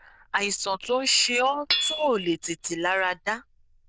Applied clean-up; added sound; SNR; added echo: neural diffusion model UNIVERSE++.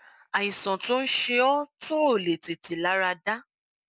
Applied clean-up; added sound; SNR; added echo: none; none; none; none.